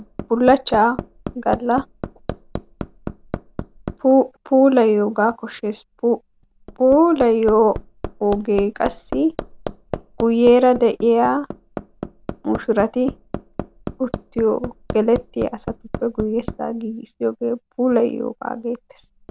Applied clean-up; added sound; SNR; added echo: none; Hammer; 13 dB; none.